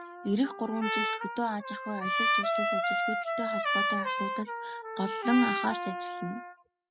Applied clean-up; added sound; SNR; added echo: classical method spectral subtraction.